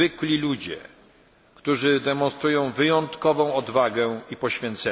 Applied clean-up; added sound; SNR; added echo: none; none; none; none.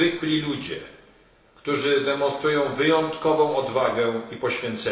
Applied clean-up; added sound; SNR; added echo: none; none; none; reverberation time 0.7 s.